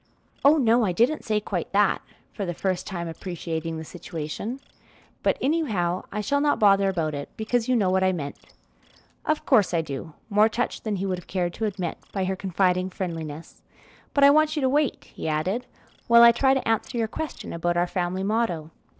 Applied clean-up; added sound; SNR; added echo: neural separator model SepFormer DNS4.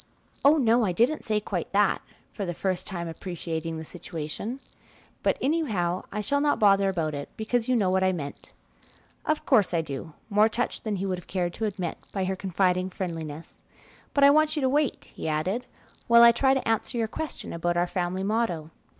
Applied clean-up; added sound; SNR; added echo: none; Cricket; 4 dB; none.